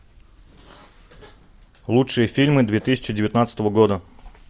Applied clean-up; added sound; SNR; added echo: none; none; none; none.